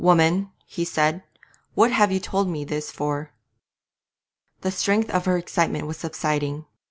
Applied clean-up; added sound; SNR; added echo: none; none; none; none.